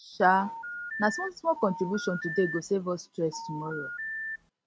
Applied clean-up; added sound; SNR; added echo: none; Telephone; 8 dB; none.